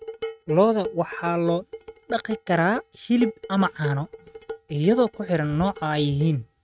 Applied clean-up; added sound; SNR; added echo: neural mask model RNNoise.